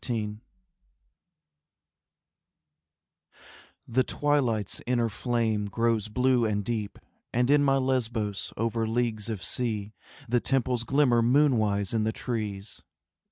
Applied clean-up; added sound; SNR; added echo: none; none; none; none.